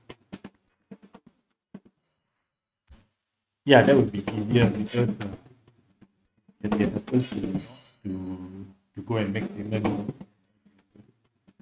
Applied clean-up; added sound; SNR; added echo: neural mask model RNNoise.